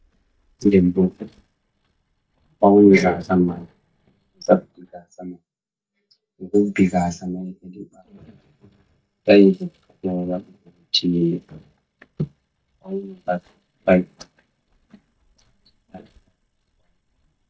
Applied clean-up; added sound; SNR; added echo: neural mask model DeepFilterNet 3.